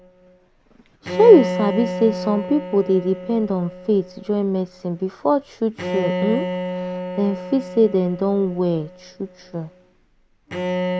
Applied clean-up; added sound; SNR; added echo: none; Bowed string instrument; 8 dB; none.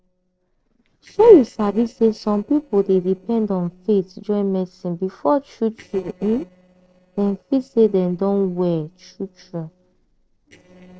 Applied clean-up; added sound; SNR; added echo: neural separator model SepFormer DNS4.